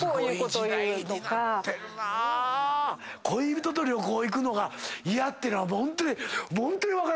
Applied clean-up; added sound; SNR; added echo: none; none; none; none.